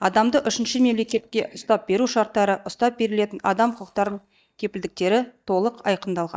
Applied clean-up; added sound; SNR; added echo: neural mask model DeepFilterNet 3.